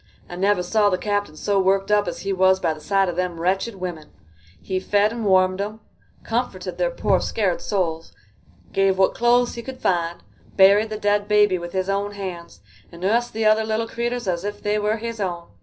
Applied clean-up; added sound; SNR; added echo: none; none; none; reverberation time 0.5 s.